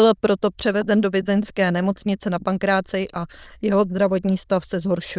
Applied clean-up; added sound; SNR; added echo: neural diffusion model UNIVERSE++.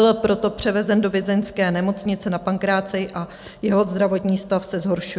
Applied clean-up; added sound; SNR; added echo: none; none; none; none.